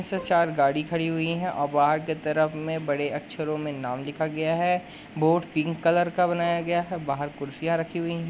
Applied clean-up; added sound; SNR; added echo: none; Bowed string instrument; 20 dB; none.